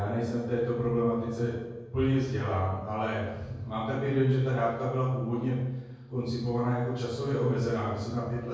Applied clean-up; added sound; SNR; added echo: none; none; none; reverberation time 1.3 s.